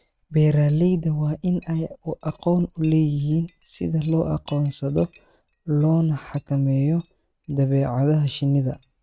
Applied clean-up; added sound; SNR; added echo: neural mask model RNNoise.